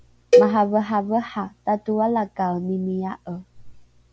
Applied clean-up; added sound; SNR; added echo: none; Cowbell; -2 dB; none.